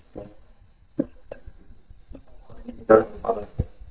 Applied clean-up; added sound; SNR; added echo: neural mask model DeepFilterNet 3.